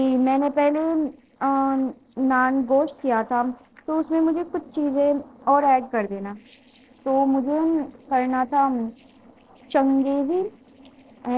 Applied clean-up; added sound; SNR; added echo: neural separator model SepFormer DNS4.